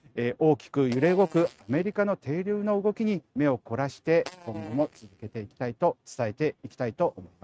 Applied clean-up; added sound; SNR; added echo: neural mask model RNNoise.